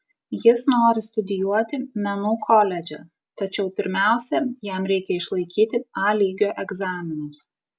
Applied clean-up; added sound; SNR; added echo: none; none; none; none.